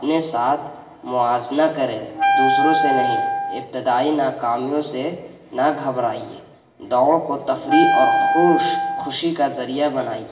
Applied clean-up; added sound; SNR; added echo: none; Wind instrument, woodwind instrument; -1 dB; reverberation time 0.7 s.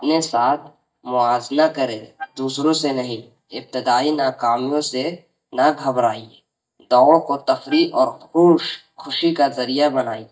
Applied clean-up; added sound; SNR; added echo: neural mask model DeepFilterNet 3.